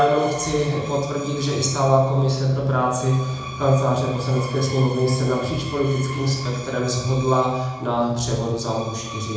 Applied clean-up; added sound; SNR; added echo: none; Screech; 15 dB; reverberation time 0.9 s.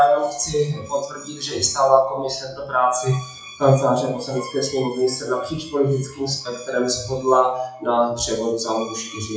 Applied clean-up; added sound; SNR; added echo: classical method WPE with log-MMSE.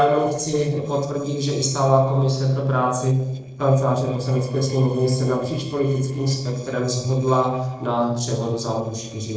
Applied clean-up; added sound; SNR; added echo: neural separator model SepFormer DNS4.